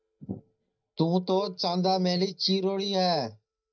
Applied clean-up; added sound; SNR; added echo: neural mask model DeepFilterNet 3.